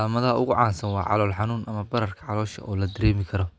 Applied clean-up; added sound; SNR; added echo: none; none; none; none.